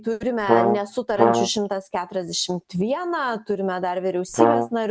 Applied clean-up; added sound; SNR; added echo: none; Brass instrument; -4 dB; none.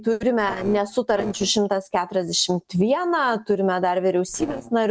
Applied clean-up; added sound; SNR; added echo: neural separator model SepFormer DNS4.